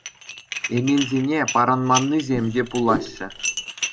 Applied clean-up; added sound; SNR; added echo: none; Whoosh, swoosh, swish + Dishes, pots, and pans; 8 dB; none.